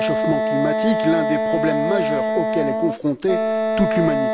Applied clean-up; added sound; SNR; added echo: none; Wind instrument, woodwind instrument; -2 dB; none.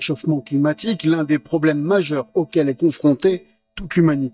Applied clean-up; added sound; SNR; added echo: neural mask model DeepFilterNet 3.